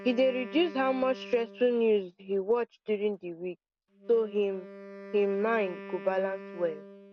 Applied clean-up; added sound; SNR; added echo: none; Wind instrument, woodwind instrument; 16 dB; none.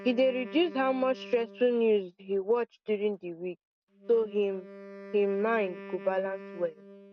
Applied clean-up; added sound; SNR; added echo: neural mask model RNNoise.